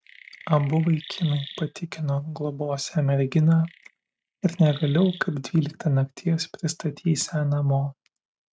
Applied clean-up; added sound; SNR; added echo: neural mask model RNNoise.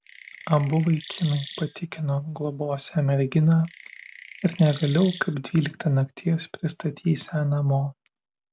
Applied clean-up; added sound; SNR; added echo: none; Chirp, tweet; 17 dB; none.